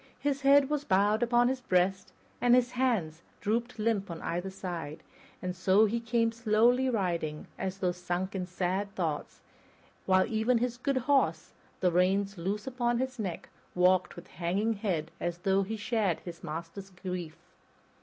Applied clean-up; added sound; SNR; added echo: none; none; none; none.